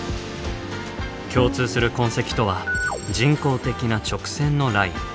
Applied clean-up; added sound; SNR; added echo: none; Bowed string instrument; 10 dB; none.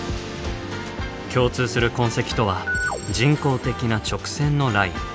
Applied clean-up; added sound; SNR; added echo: none; none; none; none.